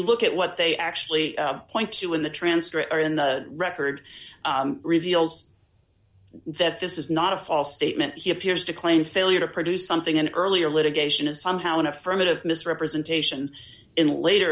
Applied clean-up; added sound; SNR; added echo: none; none; none; none.